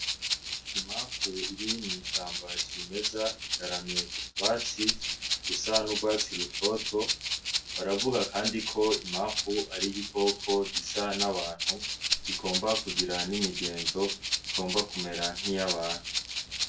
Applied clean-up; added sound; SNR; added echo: none; Rattle (instrument); 0 dB; reverberation time 0.2 s.